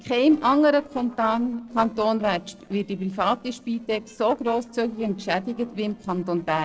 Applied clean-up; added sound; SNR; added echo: neural separator model SepFormer DNS4.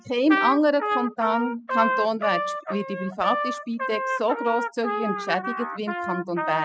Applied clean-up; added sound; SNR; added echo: classical method spectral subtraction.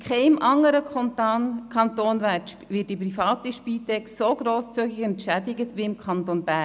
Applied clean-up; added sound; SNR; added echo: none; none; none; none.